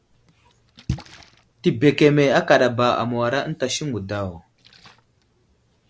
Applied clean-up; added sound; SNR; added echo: none; Splash, splatter; 18 dB; none.